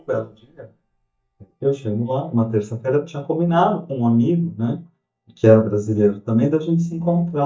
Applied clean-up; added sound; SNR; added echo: neural mask model DeepFilterNet 3.